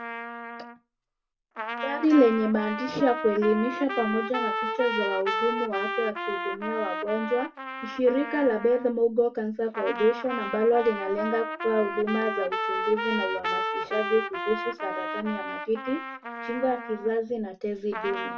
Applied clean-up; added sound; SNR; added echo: none; Trumpet; 6 dB; reverberation time 0.2 s.